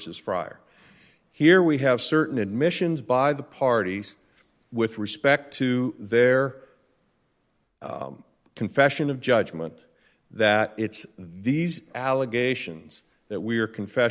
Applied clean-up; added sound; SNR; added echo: none; none; none; none.